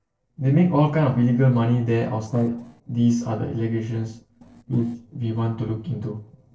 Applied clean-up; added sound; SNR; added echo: neural separator model SepFormer DNS4.